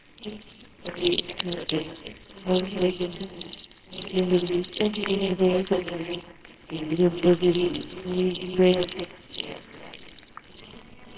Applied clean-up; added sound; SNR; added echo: neural separator model SepFormer WHAMR!.